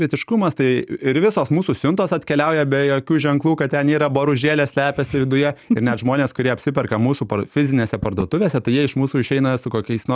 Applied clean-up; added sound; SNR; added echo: neural mask model DeepFilterNet 3.